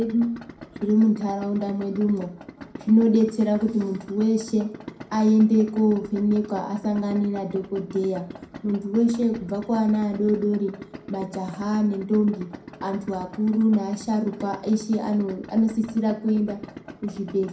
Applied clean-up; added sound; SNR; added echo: none; Idling; 17 dB; reverberation time 0.4 s.